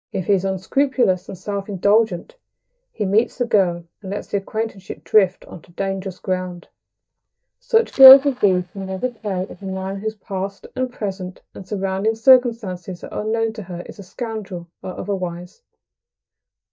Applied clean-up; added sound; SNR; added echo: neural mask model DeepFilterNet 3.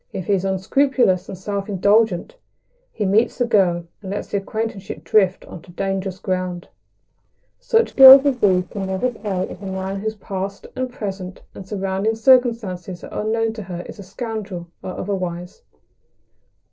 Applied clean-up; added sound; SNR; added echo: neural separator model SepFormer DNS4.